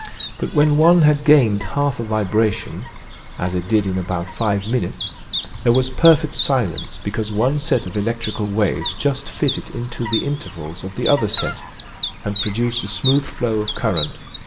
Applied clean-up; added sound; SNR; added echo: none; Chirp, tweet; 5 dB; reverberation time 0.6 s.